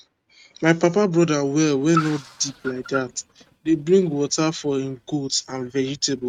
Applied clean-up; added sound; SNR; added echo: neural mask model RNNoise.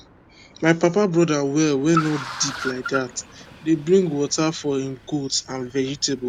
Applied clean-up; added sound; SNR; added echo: none; Car; 14 dB; none.